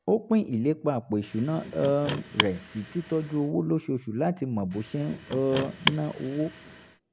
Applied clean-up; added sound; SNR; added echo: none; Car; 7 dB; none.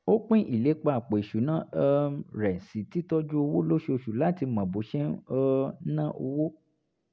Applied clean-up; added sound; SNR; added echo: none; none; none; none.